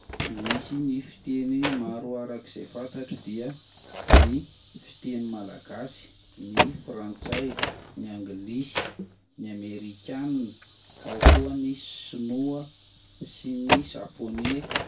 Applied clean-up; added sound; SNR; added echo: none; Slam / Train; -5 dB; reverberation time 0.2 s.